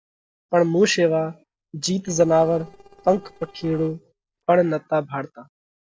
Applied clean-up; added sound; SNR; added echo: neural separator model SepFormer DNS4.